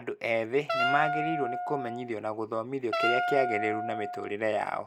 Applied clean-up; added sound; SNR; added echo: none; Wind instrument, woodwind instrument; 1 dB; none.